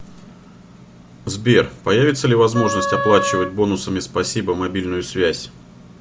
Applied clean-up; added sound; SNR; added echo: none; Wind instrument, woodwind instrument; 5 dB; none.